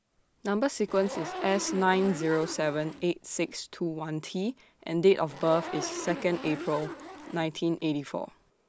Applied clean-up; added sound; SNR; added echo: none; Zipper (clothing); 12 dB; none.